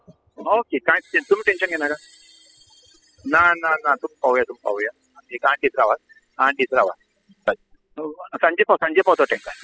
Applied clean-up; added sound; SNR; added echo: classical method spectral subtraction.